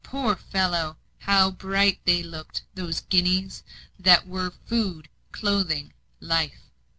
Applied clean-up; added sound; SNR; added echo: none; none; none; none.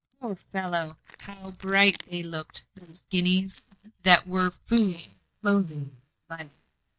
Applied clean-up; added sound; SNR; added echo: neural mask model DeepFilterNet 3.